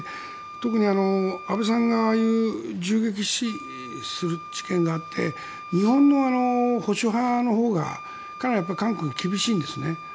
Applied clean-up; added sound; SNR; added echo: none; Wind instrument, woodwind instrument; 15 dB; none.